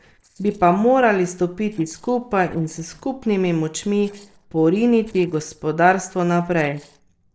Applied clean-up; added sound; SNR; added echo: neural separator model SepFormer DNS4.